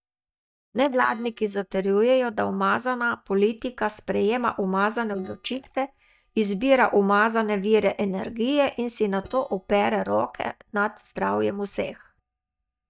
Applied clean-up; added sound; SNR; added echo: neural mask model DeepFilterNet 3.